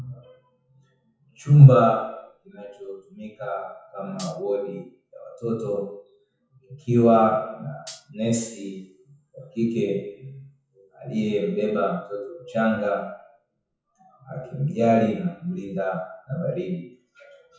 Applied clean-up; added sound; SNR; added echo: classical method WPE with log-MMSE.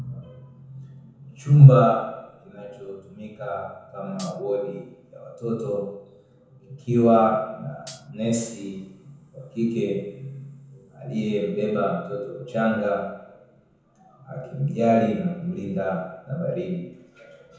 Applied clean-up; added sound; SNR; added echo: none; Hi-hat; 19 dB; reverberation time 0.9 s.